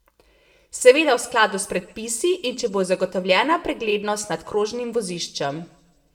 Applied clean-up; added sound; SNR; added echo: none; none; none; reverberation time 0.5 s.